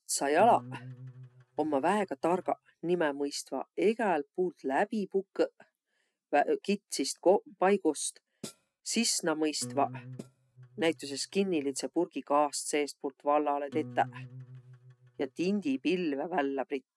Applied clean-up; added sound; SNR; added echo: neural mask model RNNoise.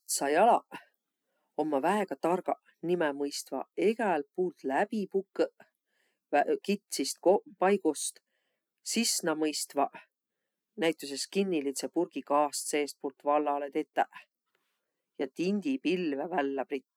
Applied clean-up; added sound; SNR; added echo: none; none; none; none.